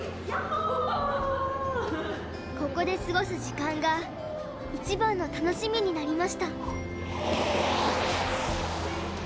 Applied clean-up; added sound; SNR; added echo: none; Motor vehicle (road); 5 dB; none.